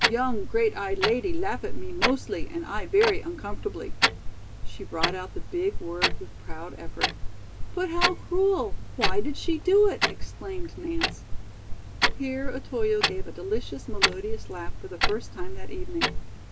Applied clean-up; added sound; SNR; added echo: none; Clock; -2 dB; none.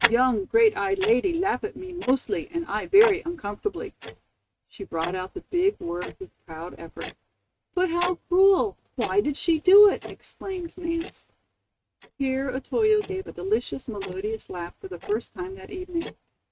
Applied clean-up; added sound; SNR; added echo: neural mask model RNNoise.